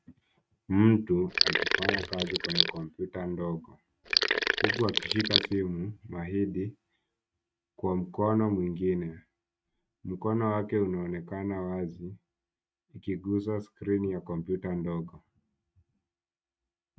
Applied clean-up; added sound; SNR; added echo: neural mask model RNNoise.